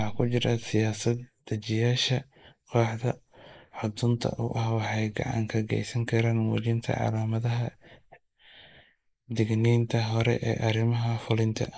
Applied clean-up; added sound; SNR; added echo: neural mask model Resemble Enhance denoiser.